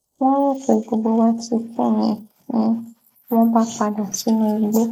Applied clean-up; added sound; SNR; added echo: neural mask model Resemble Enhance denoiser.